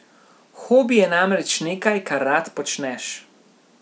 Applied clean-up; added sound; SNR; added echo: none; none; none; none.